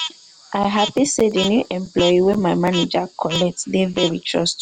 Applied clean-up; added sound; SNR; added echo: none; Frog; 12 dB; none.